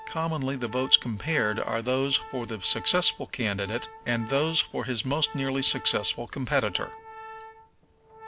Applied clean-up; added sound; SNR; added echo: none; Organ; 17 dB; none.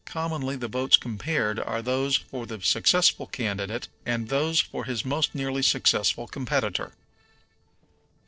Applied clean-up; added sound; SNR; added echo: neural separator model SepFormer DNS4.